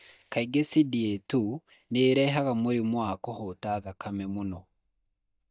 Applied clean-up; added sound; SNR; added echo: neural mask model DeepFilterNet 3.